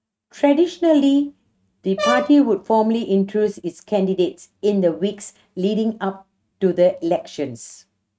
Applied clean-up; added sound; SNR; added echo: neural mask model RNNoise.